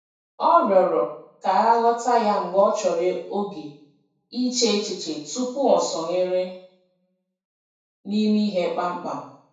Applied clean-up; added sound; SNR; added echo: none; none; none; reverberation time 0.6 s.